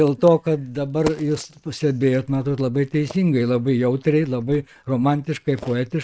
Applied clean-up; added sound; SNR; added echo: neural mask model RNNoise.